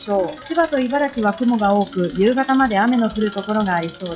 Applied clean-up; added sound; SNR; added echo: classical method log-MMSE.